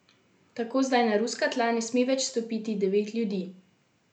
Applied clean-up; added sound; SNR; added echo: none; none; none; none.